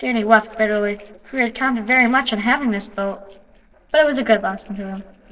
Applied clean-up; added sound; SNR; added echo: neural separator model SepFormer DNS4.